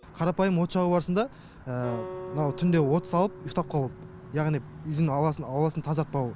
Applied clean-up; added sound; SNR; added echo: none; Acoustic guitar; 17 dB; none.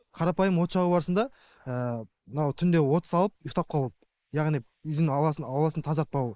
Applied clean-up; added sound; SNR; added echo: neural mask model Resemble Enhance denoiser.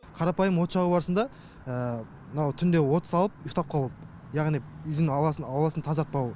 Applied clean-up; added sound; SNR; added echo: none; none; none; none.